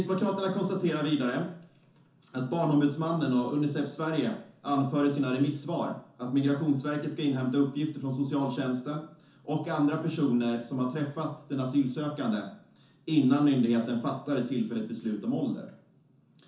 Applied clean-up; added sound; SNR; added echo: none; none; none; reverberation time 0.9 s.